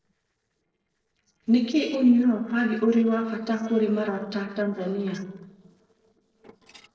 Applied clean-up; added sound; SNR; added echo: neural separator model SepFormer DNS4.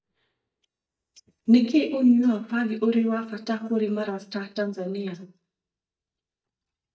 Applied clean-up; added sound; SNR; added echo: neural mask model DeepFilterNet 3.